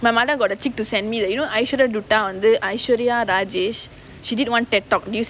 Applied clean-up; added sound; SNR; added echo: none; none; none; none.